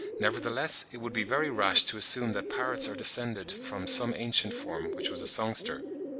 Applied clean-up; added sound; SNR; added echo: none; Bird; 11 dB; none.